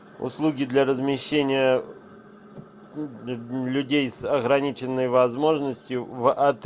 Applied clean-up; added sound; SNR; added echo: none; none; none; none.